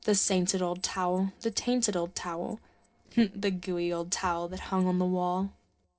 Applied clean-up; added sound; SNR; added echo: neural separator model SepFormer DNS4.